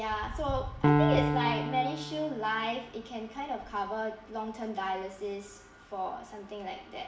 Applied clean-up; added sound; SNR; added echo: none; Piano; -3 dB; reverberation time 0.7 s.